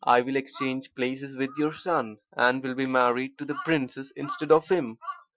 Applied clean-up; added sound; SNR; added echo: classical method Wiener filter.